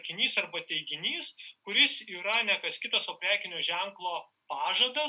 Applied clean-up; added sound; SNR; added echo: none; none; none; none.